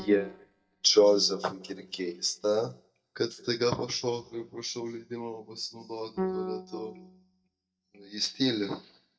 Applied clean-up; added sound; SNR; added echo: neural mask model DeepFilterNet 3.